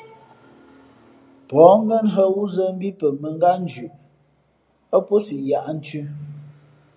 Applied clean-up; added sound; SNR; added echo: none; none; none; none.